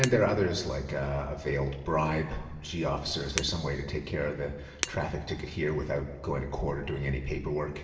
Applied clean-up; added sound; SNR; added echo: none; Shatter; 11 dB; reverberation time 1.3 s.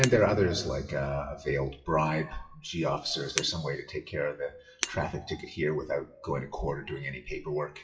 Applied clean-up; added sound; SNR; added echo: classical method WPE with log-MMSE.